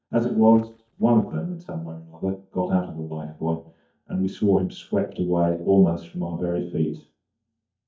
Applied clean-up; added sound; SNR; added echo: neural mask model DeepFilterNet 3.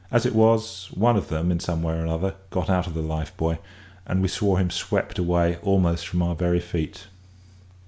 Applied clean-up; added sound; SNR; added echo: none; none; none; none.